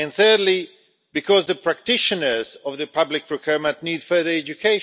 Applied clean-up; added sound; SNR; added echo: none; none; none; none.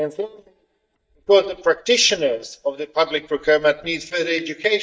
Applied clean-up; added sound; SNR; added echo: neural mask model DeepFilterNet 3.